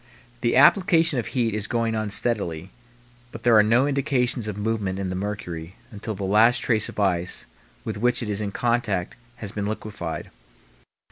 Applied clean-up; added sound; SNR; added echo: none; none; none; none.